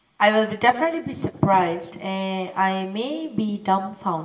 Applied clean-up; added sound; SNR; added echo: none; none; none; reverberation time 0.8 s.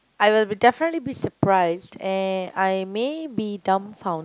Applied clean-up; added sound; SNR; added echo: none; none; none; none.